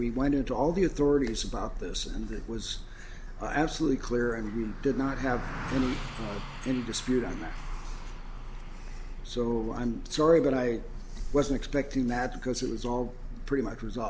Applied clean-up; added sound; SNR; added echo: none; Car passing by; 18 dB; none.